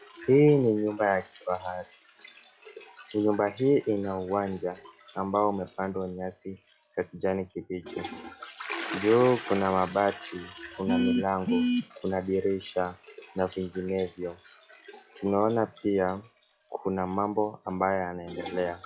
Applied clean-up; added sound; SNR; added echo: classical method log-MMSE.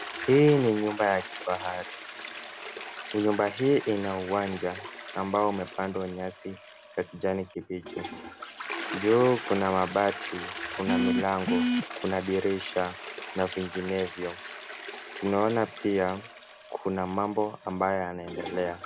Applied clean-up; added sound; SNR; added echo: none; Toilet flush; 11 dB; none.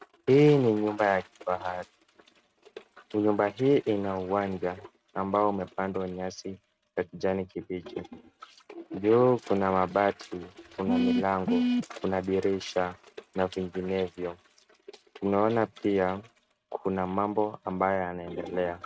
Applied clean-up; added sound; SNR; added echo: neural mask model RNNoise.